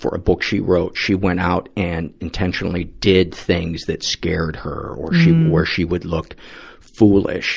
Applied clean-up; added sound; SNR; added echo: none; none; none; none.